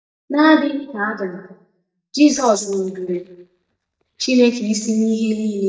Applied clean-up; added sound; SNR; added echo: neural mask model DeepFilterNet 3.